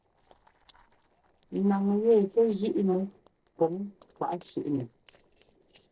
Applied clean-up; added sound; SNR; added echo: neural separator model SepFormer DNS4.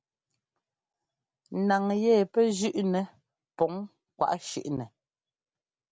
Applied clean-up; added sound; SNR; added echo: none; none; none; none.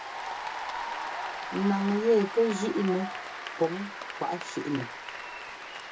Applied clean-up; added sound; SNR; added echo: none; Applause / Cheering; 7 dB; reverberation time 0.2 s.